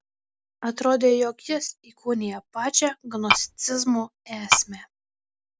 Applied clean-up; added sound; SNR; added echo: none; Tap / Glass; -4 dB; none.